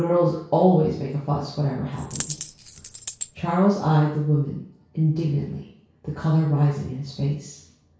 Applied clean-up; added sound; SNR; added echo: none; Coin (dropping); 12 dB; reverberation time 0.6 s.